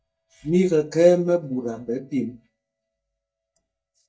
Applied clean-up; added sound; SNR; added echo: neural mask model DeepFilterNet 3.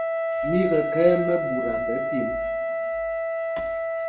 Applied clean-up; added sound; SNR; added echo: none; Wind instrument, woodwind instrument; -1 dB; reverberation time 0.7 s.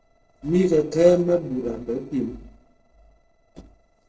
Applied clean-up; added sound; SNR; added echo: neural separator model SepFormer DNS4.